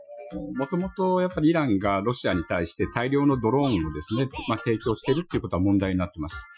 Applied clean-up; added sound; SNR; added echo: classical method Wiener filter.